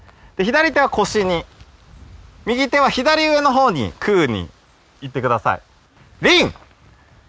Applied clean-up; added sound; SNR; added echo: none; none; none; none.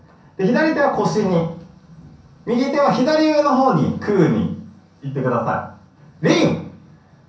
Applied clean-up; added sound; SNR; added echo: none; none; none; reverberation time 0.6 s.